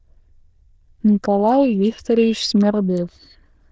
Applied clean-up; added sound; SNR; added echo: neural diffusion model UNIVERSE++.